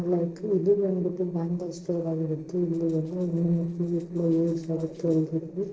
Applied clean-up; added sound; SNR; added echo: neural separator model SepFormer DNS4.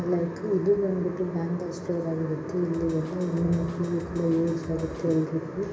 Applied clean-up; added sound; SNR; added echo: none; Drum kit; 17 dB; reverberation time 2.2 s.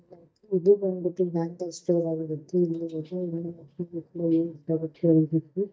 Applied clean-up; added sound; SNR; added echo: neural mask model DeepFilterNet 3.